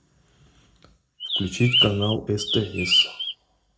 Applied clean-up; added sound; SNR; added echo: none; Bird; -3 dB; reverberation time 0.3 s.